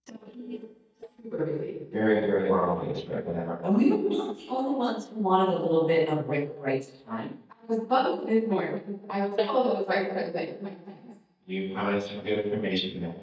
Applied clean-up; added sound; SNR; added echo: neural mask model DeepFilterNet 3.